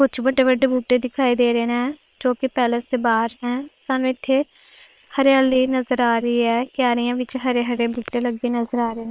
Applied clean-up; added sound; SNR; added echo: neural separator model SepFormer WHAM!.